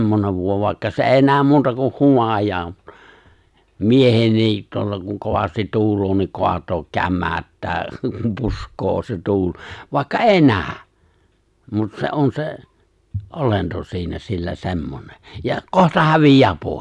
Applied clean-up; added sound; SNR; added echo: none; none; none; none.